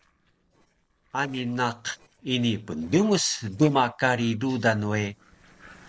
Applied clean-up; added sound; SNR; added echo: neural separator model SepFormer DNS4.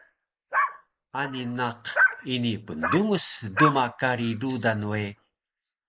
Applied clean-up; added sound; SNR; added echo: neural mask model Resemble Enhance denoiser.